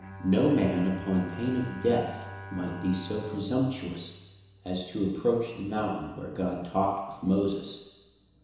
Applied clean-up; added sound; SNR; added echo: none; Bowed string instrument; 15 dB; reverberation time 1.0 s.